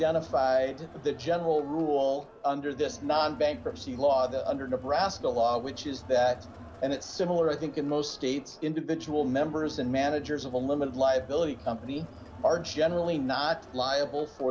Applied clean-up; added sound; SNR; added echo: none; Crowd; 17 dB; none.